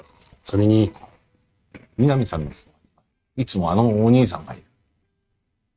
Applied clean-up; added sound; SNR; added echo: neural mask model RNNoise.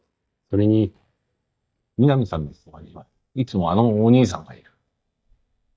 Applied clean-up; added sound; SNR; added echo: neural mask model DeepFilterNet 3.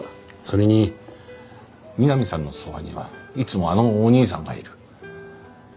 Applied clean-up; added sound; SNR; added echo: none; none; none; none.